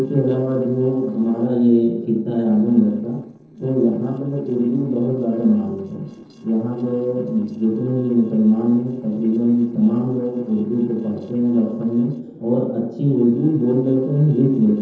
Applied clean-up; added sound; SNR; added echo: neural separator model SepFormer DNS4.